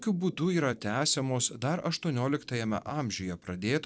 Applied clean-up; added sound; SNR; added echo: neural mask model DeepFilterNet 3.